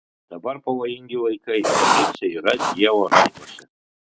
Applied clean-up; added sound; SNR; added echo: none; Writing; -3 dB; none.